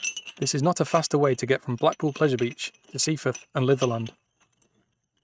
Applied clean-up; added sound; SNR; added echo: neural mask model RNNoise.